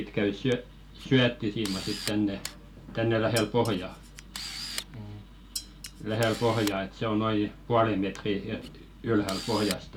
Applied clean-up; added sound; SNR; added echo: none; Dishes, pots, and pans + Camera; 14 dB; none.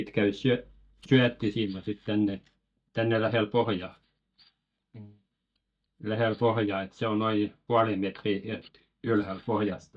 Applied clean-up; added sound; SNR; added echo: neural mask model DeepFilterNet 3.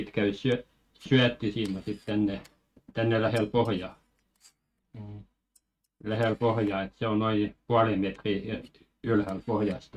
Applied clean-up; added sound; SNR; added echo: neural mask model RNNoise.